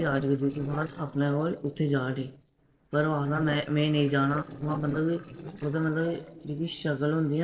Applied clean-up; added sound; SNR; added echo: neural separator model SepFormer DNS4.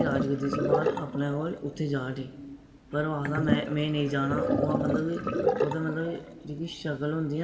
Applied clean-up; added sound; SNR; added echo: none; Sink (filling or washing); 1 dB; reverberation time 1.6 s.